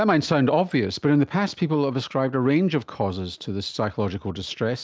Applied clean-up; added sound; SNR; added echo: none; none; none; none.